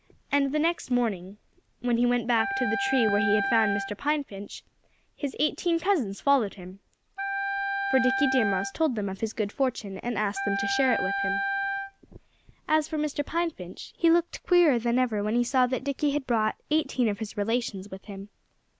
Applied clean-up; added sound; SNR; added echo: none; Wind instrument, woodwind instrument; 3 dB; none.